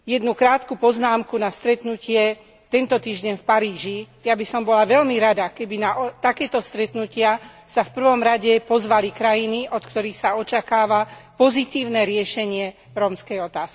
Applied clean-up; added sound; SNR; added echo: none; none; none; none.